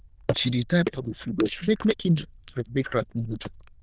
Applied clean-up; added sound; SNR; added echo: neural diffusion model UNIVERSE++.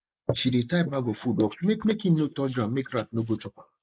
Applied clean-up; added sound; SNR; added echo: neural mask model Resemble Enhance denoiser.